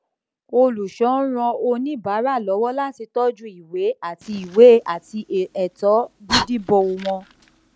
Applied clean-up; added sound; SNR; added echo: none; Fire; 14 dB; none.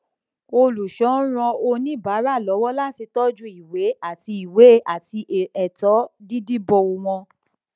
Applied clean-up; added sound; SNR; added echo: none; none; none; none.